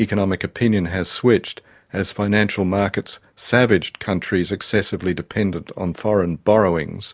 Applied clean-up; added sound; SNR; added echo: none; none; none; none.